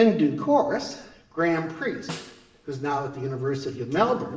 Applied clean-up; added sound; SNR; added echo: none; Snare drum; 18 dB; reverberation time 0.8 s.